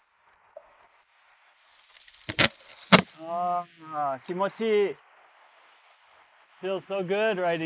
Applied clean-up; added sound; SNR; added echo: neural mask model Resemble Enhance denoiser.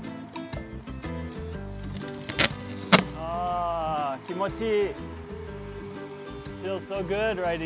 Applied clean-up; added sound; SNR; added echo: none; Packing tape, duct tape; -3 dB; none.